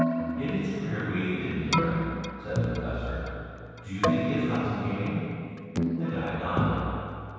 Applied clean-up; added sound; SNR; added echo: none; Keyboard (musical); 0 dB; reverberation time 2.2 s.